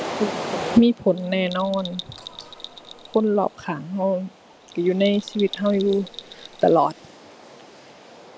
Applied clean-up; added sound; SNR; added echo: none; Bell; 18 dB; none.